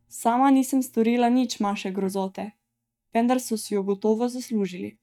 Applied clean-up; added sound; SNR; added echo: neural mask model DeepFilterNet 3.